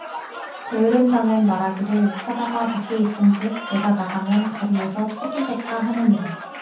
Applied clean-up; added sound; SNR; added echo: none; Applause / Crowd; 12 dB; reverberation time 0.7 s.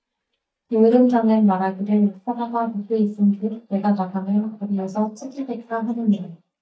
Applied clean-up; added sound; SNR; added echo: neural mask model DeepFilterNet 3.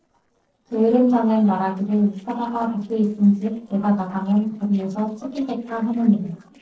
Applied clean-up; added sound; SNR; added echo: neural separator model SepFormer DNS4.